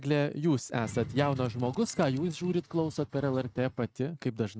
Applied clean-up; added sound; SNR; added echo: neural mask model RNNoise.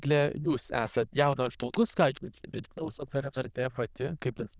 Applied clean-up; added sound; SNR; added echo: neural diffusion model UNIVERSE++.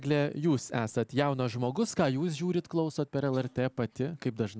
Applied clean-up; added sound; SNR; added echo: none; none; none; none.